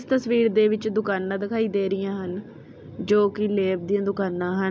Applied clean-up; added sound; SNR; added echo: none; none; none; none.